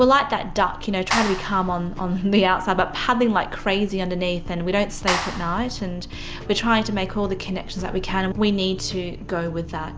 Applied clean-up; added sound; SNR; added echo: none; Clapping; 6 dB; none.